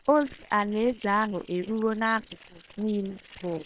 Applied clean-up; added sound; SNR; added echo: neural separator model SepFormer WHAM!.